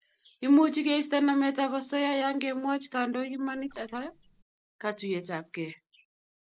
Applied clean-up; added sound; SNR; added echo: neural separator model SepFormer DNS4.